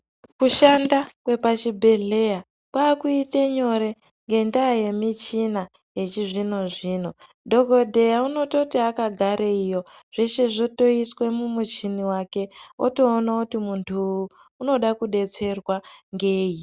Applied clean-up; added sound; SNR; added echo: none; none; none; none.